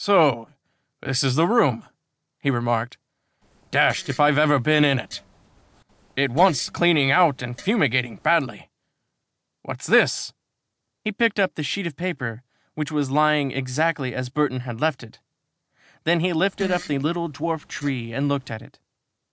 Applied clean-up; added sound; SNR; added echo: neural separator model SepFormer DNS4.